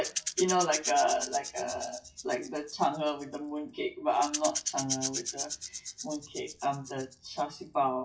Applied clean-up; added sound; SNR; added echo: classical method WPE with log-MMSE.